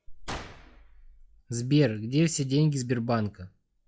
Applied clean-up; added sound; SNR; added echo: classical method log-MMSE.